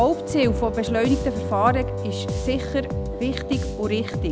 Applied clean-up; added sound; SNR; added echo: none; Wind instrument, woodwind instrument + Bass guitar; 3 dB; none.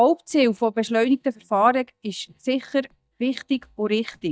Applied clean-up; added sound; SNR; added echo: neural mask model DeepFilterNet 3.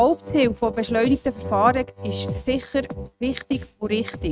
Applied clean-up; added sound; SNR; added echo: neural mask model RNNoise.